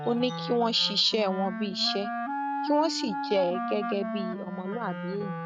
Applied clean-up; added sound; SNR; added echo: neural mask model RNNoise.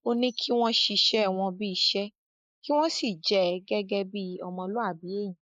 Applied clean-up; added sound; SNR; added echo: neural mask model Resemble Enhance denoiser.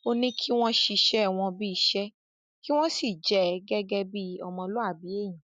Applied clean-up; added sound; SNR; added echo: none; none; none; none.